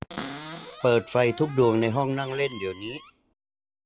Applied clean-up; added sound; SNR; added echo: none; Cupboard open or close; 15 dB; none.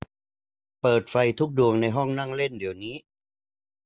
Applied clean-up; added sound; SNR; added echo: none; none; none; none.